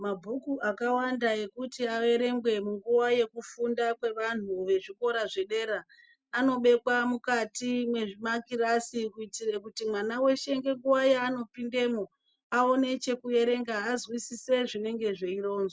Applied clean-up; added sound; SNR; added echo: none; none; none; none.